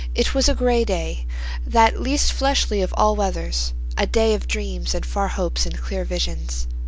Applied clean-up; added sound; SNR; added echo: none; none; none; none.